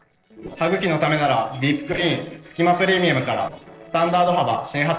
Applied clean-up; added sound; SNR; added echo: neural separator model SepFormer DNS4.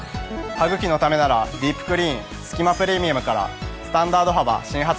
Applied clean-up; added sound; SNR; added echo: none; none; none; none.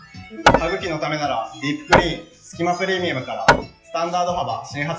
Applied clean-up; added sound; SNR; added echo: classical method WPE with log-MMSE.